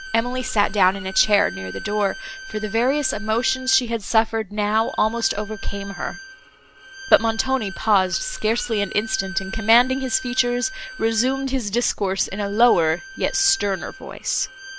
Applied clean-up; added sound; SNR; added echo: none; Bowed string instrument; 15 dB; none.